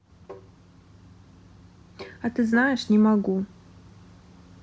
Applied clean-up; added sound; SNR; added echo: none; Tap; 19 dB; none.